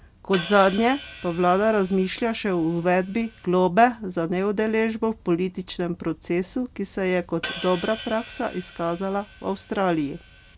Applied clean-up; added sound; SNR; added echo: none; Hi-hat; 16 dB; none.